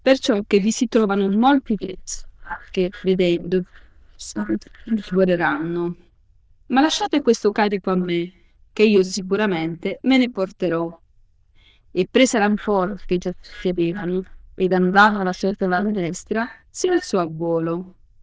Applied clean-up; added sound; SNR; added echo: neural diffusion model UNIVERSE++.